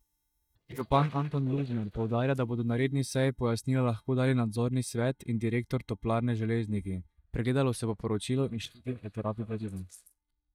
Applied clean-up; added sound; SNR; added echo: neural mask model DeepFilterNet 3.